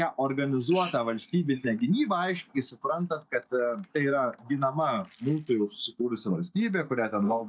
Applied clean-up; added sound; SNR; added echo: neural mask model DeepFilterNet 3.